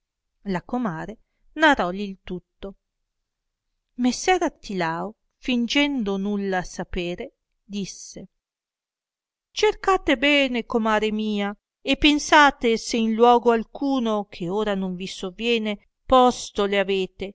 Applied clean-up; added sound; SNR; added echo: none; none; none; none.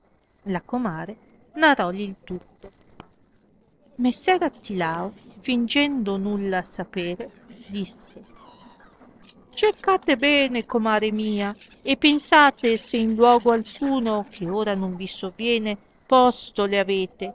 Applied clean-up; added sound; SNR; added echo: neural separator model SepFormer DNS4.